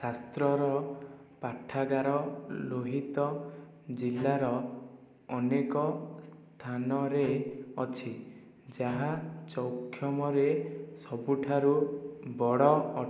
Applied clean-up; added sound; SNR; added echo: none; Bowed string instrument; 17 dB; none.